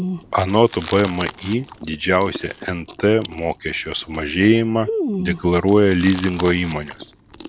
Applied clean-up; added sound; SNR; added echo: none; Chewing, mastication; 11 dB; none.